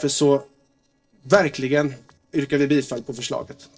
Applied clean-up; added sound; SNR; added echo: neural separator model SepFormer DNS4.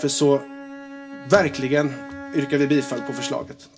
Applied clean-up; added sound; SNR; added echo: none; Bowed string instrument; 13 dB; reverberation time 0.2 s.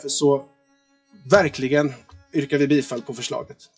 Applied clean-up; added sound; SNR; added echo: classical method WPE with log-MMSE.